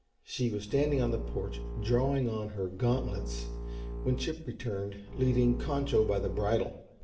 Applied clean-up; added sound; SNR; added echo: none; Bowed string instrument; 6 dB; reverberation time 0.6 s.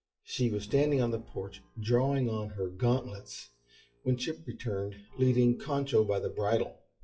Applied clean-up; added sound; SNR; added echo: classical method WPE with log-MMSE.